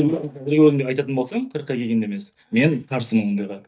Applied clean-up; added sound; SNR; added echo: neural mask model DeepFilterNet 3.